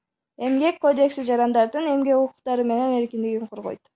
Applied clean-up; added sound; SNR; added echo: none; none; none; none.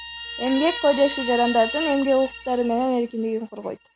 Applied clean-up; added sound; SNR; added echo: none; Guitar; 11 dB; none.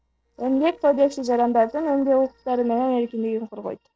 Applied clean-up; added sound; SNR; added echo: neural separator model SepFormer DNS4.